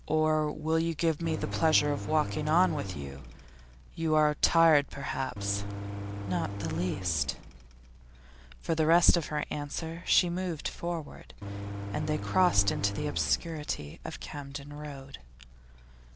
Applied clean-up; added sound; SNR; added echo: none; Engine; 8 dB; none.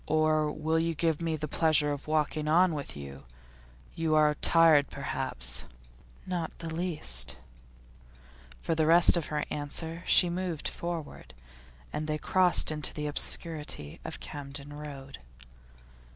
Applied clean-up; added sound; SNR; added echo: none; none; none; none.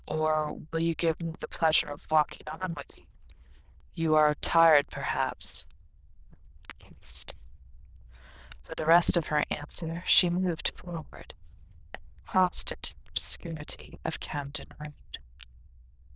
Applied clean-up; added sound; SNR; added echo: neural diffusion model UNIVERSE++.